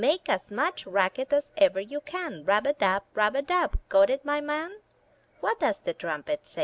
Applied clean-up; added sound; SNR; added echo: none; none; none; none.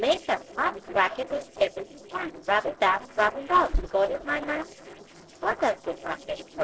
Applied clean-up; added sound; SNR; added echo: neural separator model SepFormer DNS4.